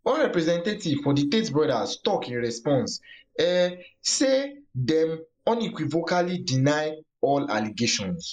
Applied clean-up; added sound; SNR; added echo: neural mask model Resemble Enhance denoiser.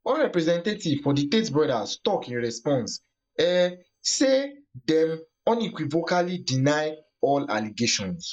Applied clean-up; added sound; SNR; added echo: neural mask model DeepFilterNet 3.